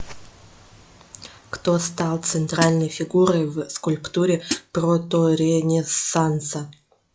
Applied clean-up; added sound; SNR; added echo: classical method log-MMSE.